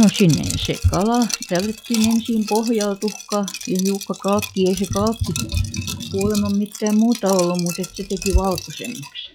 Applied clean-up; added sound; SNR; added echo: classical method log-MMSE.